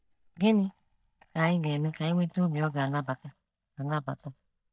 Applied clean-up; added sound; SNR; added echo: neural mask model DeepFilterNet 3.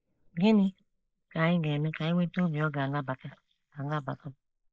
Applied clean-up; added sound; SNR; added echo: neural mask model Resemble Enhance denoiser.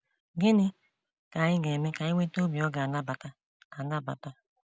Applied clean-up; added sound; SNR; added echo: none; none; none; none.